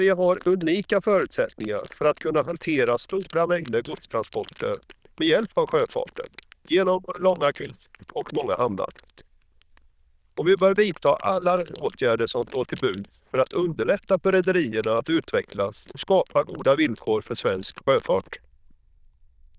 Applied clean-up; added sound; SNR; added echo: neural diffusion model UNIVERSE++.